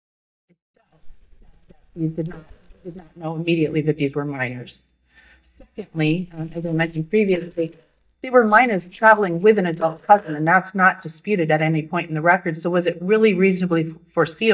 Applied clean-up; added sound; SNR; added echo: neural mask model DeepFilterNet 3.